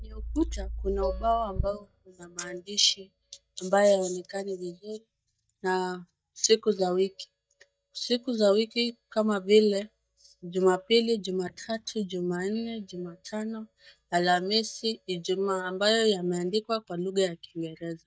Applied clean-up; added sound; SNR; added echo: neural mask model DeepFilterNet 3.